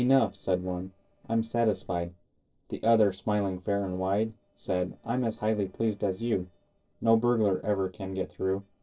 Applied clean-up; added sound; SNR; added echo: neural separator model SepFormer DNS4.